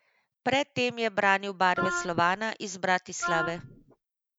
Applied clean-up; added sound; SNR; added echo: none; Wind instrument, woodwind instrument; 5 dB; none.